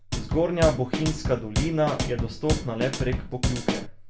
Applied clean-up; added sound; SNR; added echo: none; Drum kit; 2 dB; reverberation time 0.3 s.